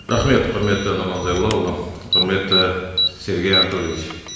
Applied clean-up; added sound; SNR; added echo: none; Alarm; 5 dB; reverberation time 1.1 s.